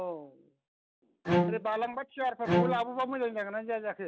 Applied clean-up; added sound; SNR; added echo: none; Bowed string instrument; -3 dB; none.